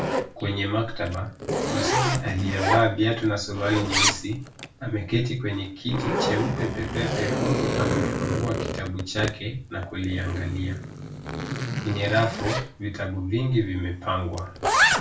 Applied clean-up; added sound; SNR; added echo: none; Zipper (clothing); 1 dB; reverberation time 0.3 s.